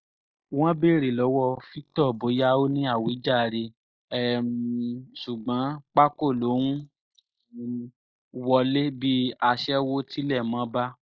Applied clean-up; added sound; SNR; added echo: neural mask model Resemble Enhance denoiser.